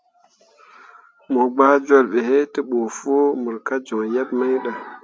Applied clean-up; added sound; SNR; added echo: none; none; none; none.